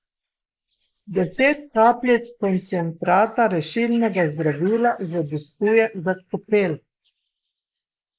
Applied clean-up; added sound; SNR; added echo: neural mask model Resemble Enhance denoiser.